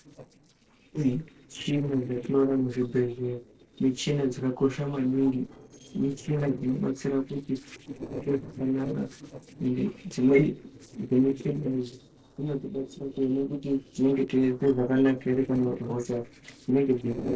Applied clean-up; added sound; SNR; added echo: neural separator model SepFormer DNS4.